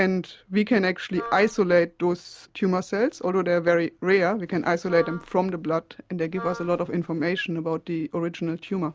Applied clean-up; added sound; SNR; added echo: none; Wind instrument, woodwind instrument; 15 dB; none.